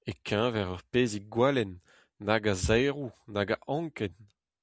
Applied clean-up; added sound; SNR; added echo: none; none; none; none.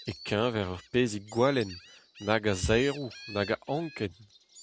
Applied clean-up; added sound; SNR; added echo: none; Insect + Gull, seagull; 19 dB; none.